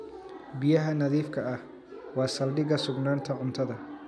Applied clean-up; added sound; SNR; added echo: none; none; none; none.